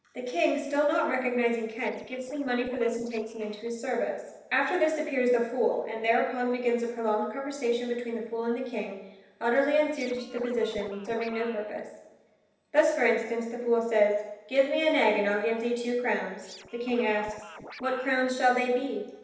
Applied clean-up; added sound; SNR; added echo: neural separator model SepFormer DNS4.